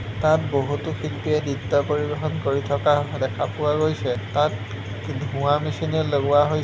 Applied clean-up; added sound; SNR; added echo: none; none; none; none.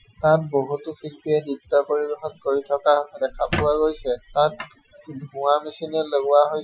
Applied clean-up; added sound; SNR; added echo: classical method Wiener filter.